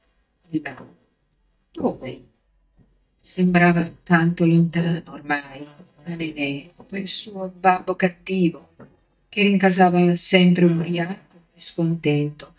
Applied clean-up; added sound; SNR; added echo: neural mask model DeepFilterNet 3.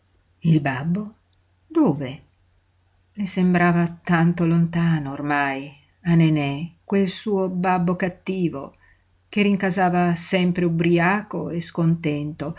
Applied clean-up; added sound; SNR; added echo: none; none; none; none.